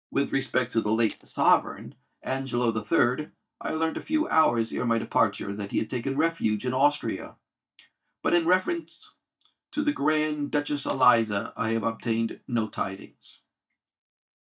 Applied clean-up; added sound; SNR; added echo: neural mask model DeepFilterNet 3.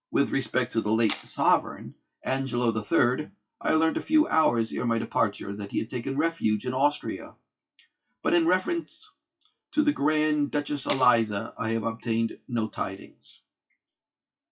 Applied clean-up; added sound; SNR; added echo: classical method WPE with log-MMSE.